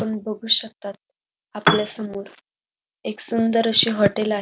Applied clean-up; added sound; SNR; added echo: none; Piano; -4 dB; none.